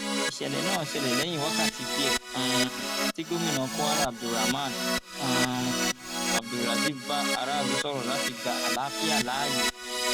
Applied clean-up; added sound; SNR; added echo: none; Keyboard (musical); -3 dB; none.